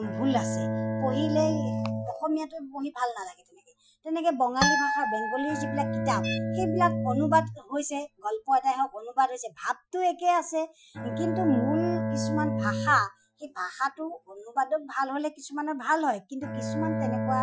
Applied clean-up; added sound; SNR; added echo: classical method Wiener filter.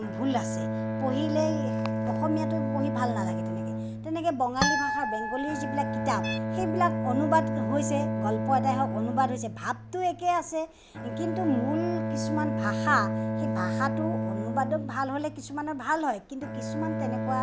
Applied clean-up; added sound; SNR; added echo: none; Bowed string instrument + Harp; 0 dB; none.